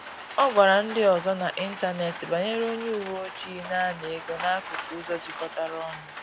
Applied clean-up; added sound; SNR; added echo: none; Rain; 11 dB; none.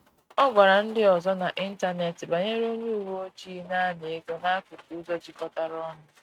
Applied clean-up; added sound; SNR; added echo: neural mask model RNNoise.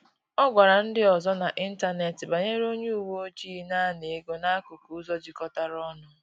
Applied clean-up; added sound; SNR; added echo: none; none; none; none.